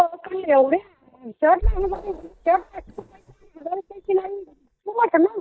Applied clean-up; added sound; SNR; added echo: neural mask model DeepFilterNet 3.